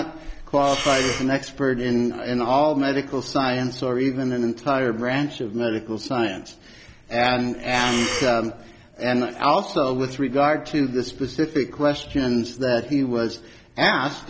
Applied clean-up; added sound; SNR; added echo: none; Breathing; 6 dB; none.